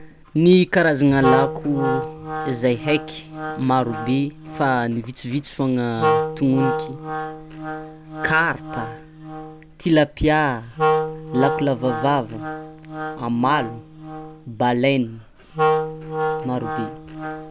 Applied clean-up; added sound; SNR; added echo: none; Wind instrument, woodwind instrument; 5 dB; none.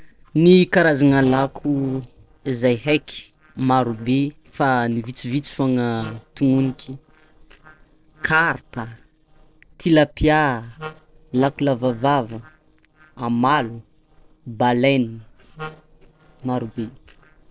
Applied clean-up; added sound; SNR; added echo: neural separator model SepFormer DNS4.